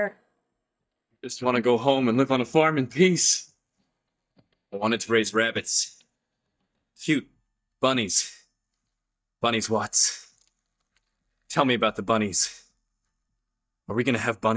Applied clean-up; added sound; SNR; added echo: neural mask model DeepFilterNet 3.